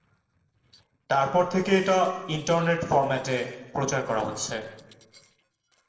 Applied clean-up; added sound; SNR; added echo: neural separator model SepFormer DNS4.